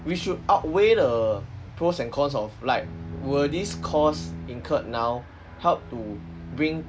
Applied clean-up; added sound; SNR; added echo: none; Bowed string instrument; 14 dB; none.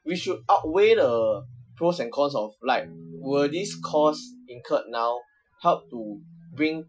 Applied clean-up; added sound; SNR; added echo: classical method Wiener filter.